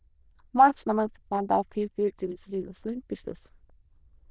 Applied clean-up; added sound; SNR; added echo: neural diffusion model UNIVERSE++.